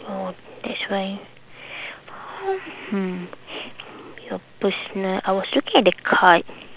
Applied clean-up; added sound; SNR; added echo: none; none; none; none.